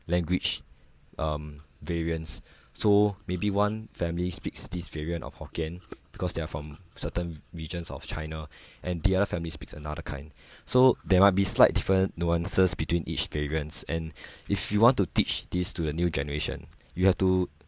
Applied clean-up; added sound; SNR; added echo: none; none; none; none.